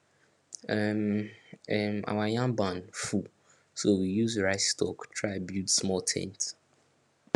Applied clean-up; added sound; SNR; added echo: none; none; none; none.